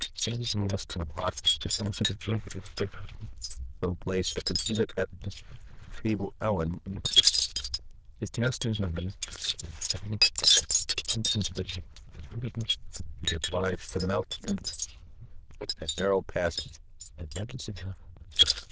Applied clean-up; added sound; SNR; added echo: neural diffusion model UNIVERSE++.